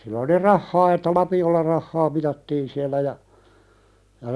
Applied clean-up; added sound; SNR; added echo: none; none; none; none.